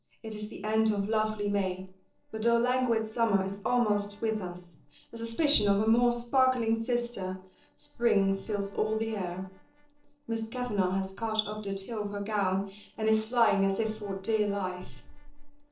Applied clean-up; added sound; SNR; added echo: neural separator model SepFormer DNS4.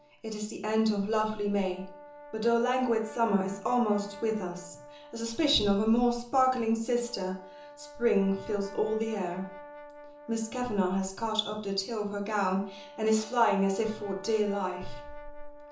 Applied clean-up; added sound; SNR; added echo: none; Brass instrument; 18 dB; reverberation time 0.6 s.